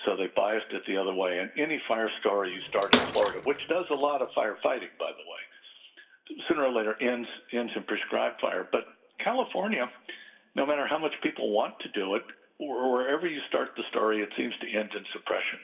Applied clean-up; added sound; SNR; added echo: none; Bathtub (filling or washing) / Water / Splash, splatter; 2 dB; reverberation time 0.7 s.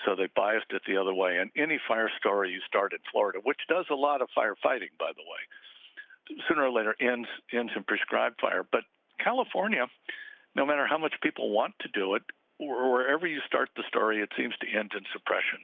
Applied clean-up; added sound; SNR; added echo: none; none; none; none.